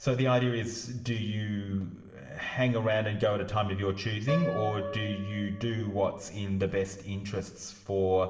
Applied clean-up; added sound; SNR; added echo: none; Piano; 13 dB; reverberation time 1.0 s.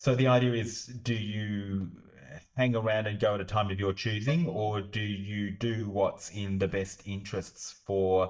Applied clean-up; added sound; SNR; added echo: neural mask model DeepFilterNet 3.